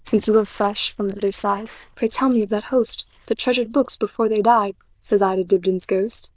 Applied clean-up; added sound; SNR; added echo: neural diffusion model UNIVERSE++.